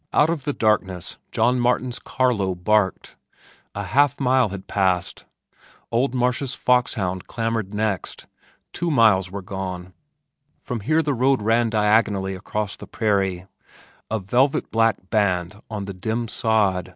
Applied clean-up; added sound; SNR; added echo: none; none; none; none.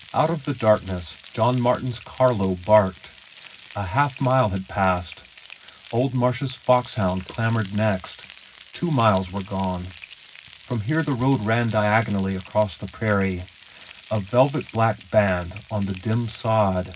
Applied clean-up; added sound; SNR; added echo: none; Frying (food); 20 dB; reverberation time 0.4 s.